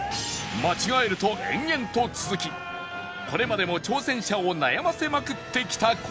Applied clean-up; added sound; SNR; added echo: none; none; none; none.